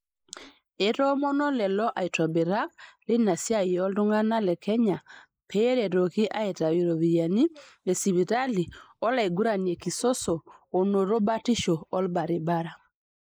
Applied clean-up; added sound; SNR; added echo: neural mask model Resemble Enhance denoiser.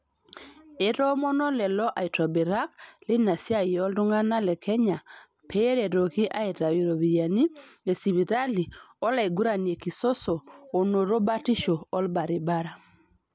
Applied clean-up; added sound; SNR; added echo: none; none; none; none.